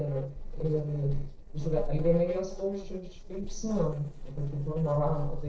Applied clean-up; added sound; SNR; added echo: neural separator model SepFormer DNS4.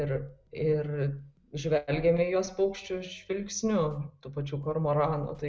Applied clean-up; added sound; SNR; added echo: none; none; none; none.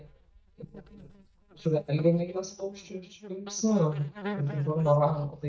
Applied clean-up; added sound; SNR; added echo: neural mask model DeepFilterNet 3.